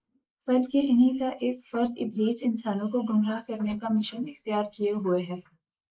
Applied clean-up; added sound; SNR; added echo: neural mask model Resemble Enhance denoiser.